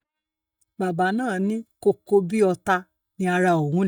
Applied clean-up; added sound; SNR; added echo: neural mask model DeepFilterNet 3.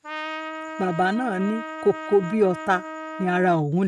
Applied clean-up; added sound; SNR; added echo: neural mask model RNNoise.